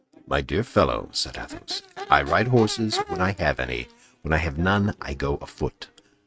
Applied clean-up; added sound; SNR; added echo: neural mask model RNNoise.